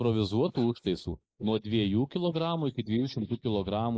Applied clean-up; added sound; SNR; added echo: neural mask model Resemble Enhance denoiser.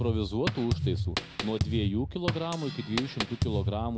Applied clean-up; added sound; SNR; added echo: none; Drum kit; 0 dB; none.